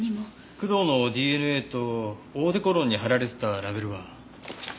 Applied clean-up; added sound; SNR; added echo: none; none; none; none.